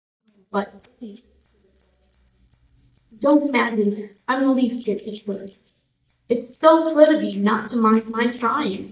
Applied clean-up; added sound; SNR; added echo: neural mask model DeepFilterNet 3.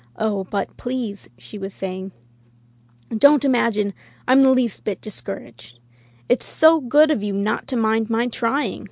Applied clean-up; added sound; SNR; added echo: none; none; none; none.